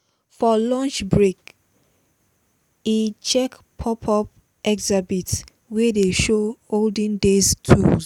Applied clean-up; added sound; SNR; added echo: none; none; none; none.